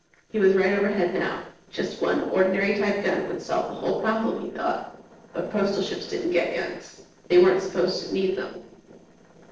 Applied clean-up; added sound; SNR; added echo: neural separator model SepFormer DNS4.